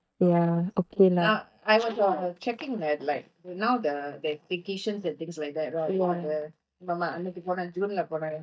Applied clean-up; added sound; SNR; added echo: neural mask model DeepFilterNet 3.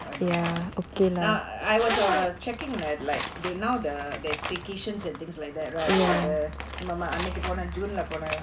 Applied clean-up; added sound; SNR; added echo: none; Zipper (clothing); 6 dB; none.